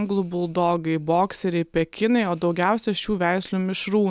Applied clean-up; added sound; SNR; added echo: none; none; none; none.